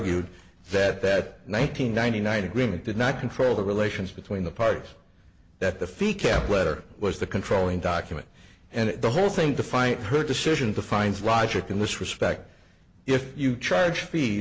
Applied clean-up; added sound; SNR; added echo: none; none; none; none.